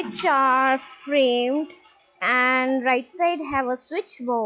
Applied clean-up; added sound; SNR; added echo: classical method log-MMSE.